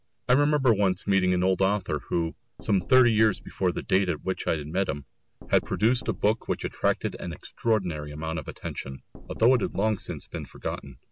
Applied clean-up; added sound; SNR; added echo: none; Knock; 18 dB; none.